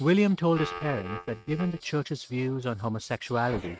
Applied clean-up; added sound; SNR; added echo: neural mask model RNNoise.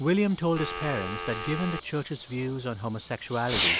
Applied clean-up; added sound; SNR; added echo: none; Fireworks + Telephone; 3 dB; none.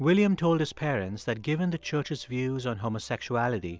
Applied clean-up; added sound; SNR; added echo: none; none; none; none.